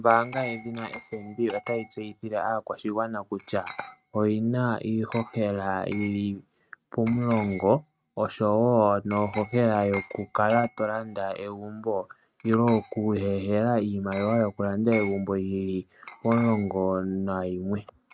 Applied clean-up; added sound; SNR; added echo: neural mask model RNNoise.